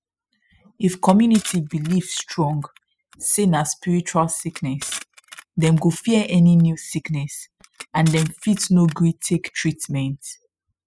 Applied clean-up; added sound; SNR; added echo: classical method spectral subtraction.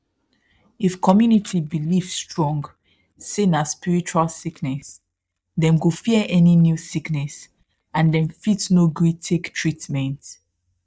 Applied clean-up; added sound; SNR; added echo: neural mask model DeepFilterNet 3.